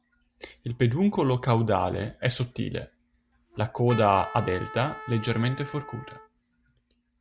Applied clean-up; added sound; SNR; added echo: none; Trumpet; 14 dB; none.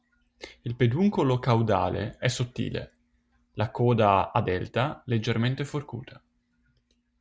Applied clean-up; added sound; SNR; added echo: none; none; none; none.